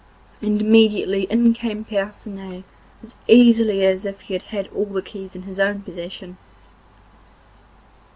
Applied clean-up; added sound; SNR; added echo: none; none; none; none.